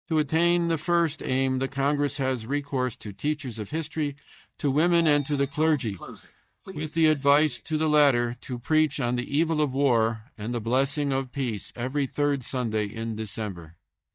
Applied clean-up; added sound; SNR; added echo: neural mask model DeepFilterNet 3.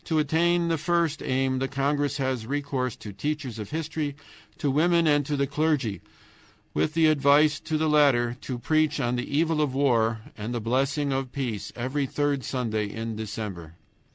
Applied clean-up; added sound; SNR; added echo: none; none; none; none.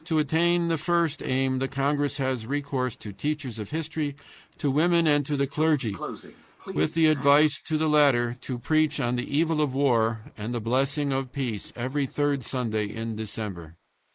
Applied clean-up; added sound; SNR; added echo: neural mask model Resemble Enhance denoiser.